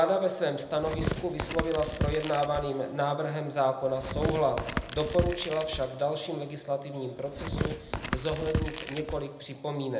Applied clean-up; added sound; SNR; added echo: none; Tearing; 4 dB; reverberation time 0.7 s.